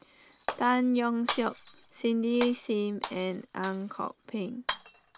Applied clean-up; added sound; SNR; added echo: none; Shatter; 11 dB; none.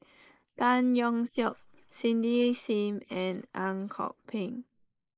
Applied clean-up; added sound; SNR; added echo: neural mask model Resemble Enhance denoiser.